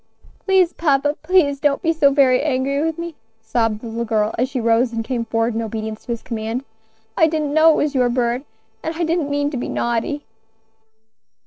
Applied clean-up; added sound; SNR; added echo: neural separator model SepFormer DNS4.